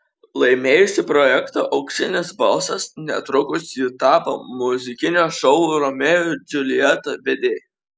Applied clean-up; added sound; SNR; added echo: none; none; none; none.